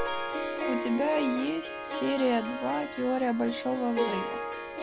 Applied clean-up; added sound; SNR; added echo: none; Harp; 4 dB; none.